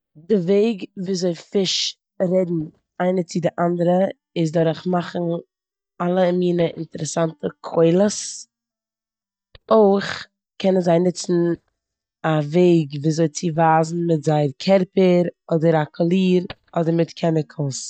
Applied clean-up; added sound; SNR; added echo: neural mask model DeepFilterNet 3.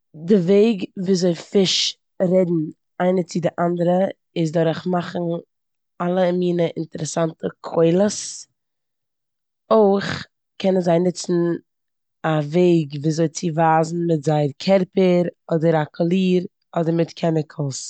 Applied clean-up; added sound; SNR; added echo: none; none; none; none.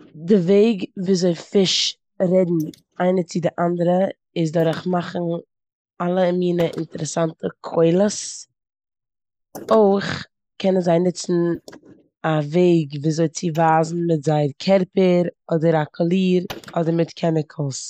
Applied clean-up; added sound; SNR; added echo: neural mask model Resemble Enhance denoiser.